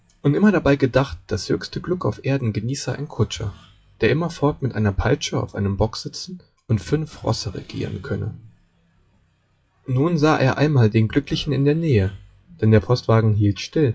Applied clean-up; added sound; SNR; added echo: classical method WPE with log-MMSE.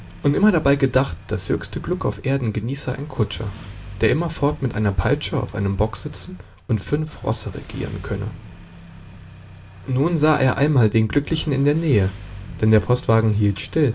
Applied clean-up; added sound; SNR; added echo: none; Engine starting; 18 dB; reverberation time 0.2 s.